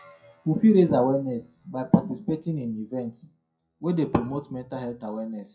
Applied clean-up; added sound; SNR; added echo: classical method WPE with log-MMSE.